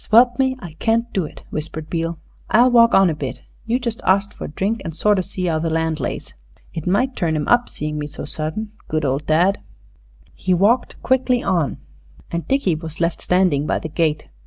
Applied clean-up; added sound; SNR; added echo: none; none; none; none.